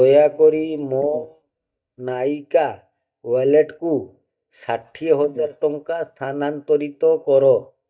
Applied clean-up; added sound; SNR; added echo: neural mask model DeepFilterNet 3.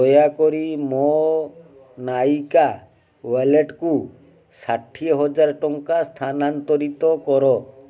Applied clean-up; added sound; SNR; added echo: none; none; none; none.